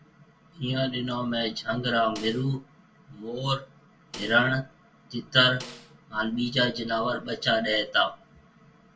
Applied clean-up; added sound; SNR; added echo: none; Snare drum; 19 dB; reverberation time 0.1 s.